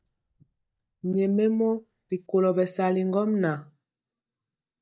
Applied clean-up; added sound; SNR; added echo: neural mask model DeepFilterNet 3.